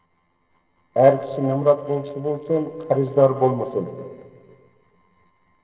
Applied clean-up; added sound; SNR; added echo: neural separator model SepFormer DNS4.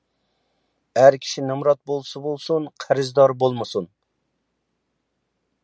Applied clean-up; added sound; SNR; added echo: none; none; none; none.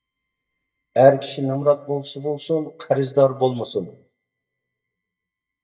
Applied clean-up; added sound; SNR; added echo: neural mask model DeepFilterNet 3.